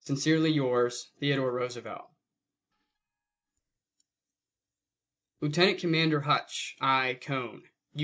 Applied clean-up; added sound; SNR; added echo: neural mask model DeepFilterNet 3.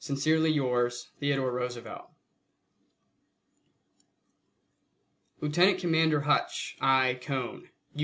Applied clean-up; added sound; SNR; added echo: none; none; none; none.